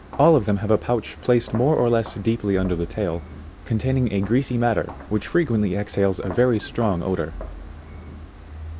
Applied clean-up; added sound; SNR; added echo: none; Walk, footsteps; 15 dB; none.